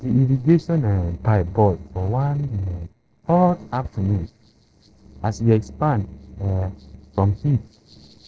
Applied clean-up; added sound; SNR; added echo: neural separator model SepFormer DNS4.